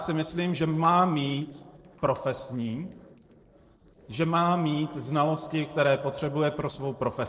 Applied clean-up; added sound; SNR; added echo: neural separator model SepFormer DNS4.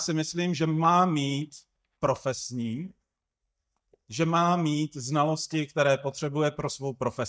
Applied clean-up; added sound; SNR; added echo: neural mask model DeepFilterNet 3.